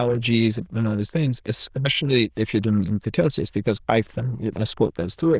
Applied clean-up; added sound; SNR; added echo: neural diffusion model UNIVERSE++.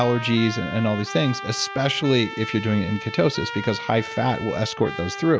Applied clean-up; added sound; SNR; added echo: none; Trumpet; 11 dB; none.